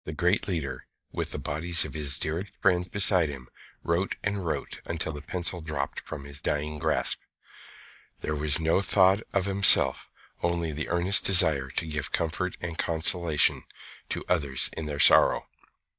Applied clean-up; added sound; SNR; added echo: neural mask model DeepFilterNet 3.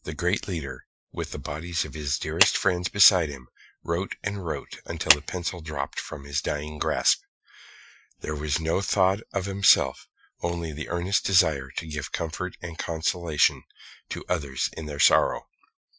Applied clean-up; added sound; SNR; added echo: classical method Wiener filter.